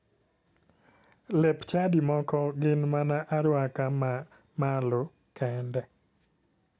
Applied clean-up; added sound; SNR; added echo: none; none; none; none.